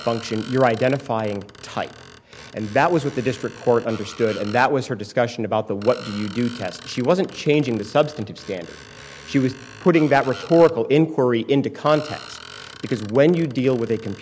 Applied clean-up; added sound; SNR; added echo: none; Screech; 20 dB; none.